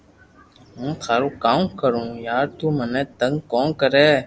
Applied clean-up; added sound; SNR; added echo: none; none; none; none.